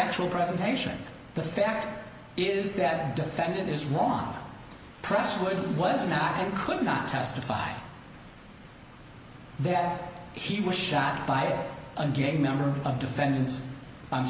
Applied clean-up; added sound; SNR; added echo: none; none; none; none.